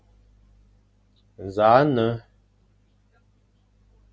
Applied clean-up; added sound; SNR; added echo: none; none; none; none.